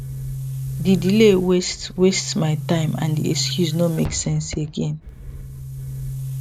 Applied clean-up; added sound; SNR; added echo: none; Boom; 8 dB; none.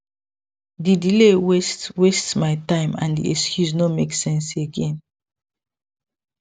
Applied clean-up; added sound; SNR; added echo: none; none; none; none.